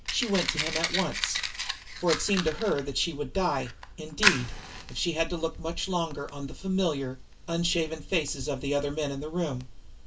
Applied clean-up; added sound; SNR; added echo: none; Fire; 5 dB; reverberation time 0.2 s.